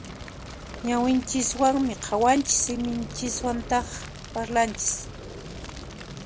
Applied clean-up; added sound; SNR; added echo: none; Fire; 12 dB; none.